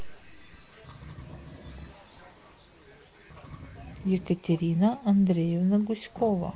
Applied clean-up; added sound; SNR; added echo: none; none; none; none.